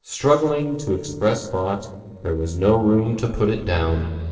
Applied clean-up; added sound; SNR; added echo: neural separator model SepFormer DNS4.